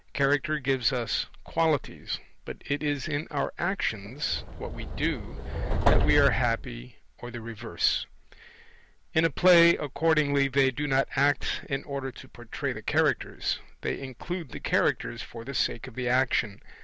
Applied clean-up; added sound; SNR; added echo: none; Subway, metro, underground; -1 dB; none.